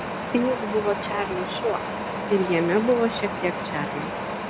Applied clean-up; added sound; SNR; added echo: none; Wind; 4 dB; none.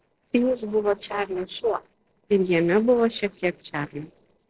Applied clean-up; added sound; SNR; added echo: neural separator model SepFormer DNS4.